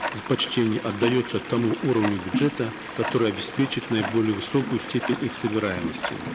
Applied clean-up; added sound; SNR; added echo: none; Stream + Tick-tock; 7 dB; none.